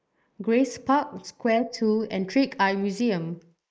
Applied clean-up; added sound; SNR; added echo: neural mask model Resemble Enhance denoiser.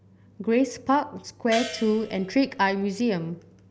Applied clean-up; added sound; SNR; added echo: none; Gong; 13 dB; none.